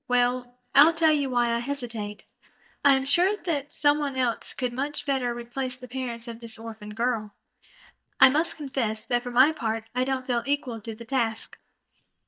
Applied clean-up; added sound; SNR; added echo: neural mask model DeepFilterNet 3.